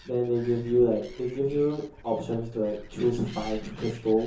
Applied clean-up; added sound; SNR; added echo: none; Animal; 18 dB; reverberation time 0.6 s.